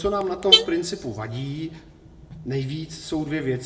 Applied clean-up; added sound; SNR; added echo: none; Alarm / Car; 0 dB; reverberation time 0.6 s.